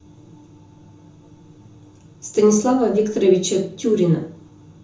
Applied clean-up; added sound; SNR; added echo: none; none; none; reverberation time 0.6 s.